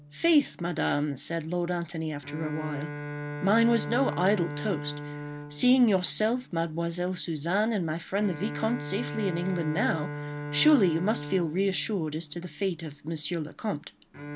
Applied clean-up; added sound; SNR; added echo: none; Bowed string instrument; 10 dB; none.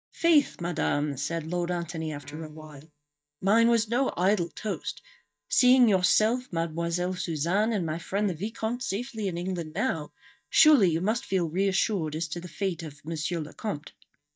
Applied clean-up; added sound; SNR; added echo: neural mask model DeepFilterNet 3.